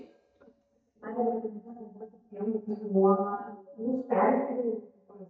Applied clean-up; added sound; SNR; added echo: neural mask model DeepFilterNet 3.